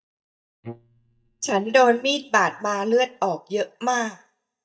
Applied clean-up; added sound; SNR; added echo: neural mask model DeepFilterNet 3.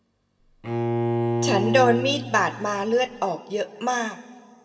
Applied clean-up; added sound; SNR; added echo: none; Bowed string instrument; 2 dB; reverberation time 1.4 s.